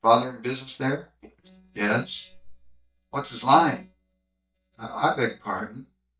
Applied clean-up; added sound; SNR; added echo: neural mask model DeepFilterNet 3.